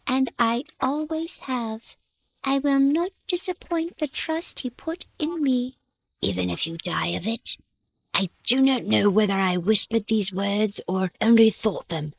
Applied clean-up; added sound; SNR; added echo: neural mask model Resemble Enhance denoiser.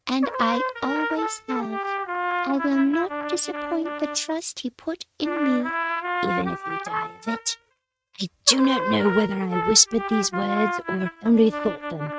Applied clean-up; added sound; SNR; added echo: neural mask model RNNoise.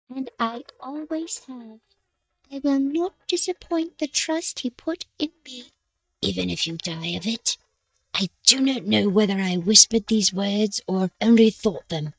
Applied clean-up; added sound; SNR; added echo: neural mask model DeepFilterNet 3.